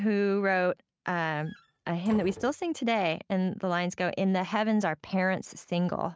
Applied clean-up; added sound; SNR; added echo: neural mask model RNNoise.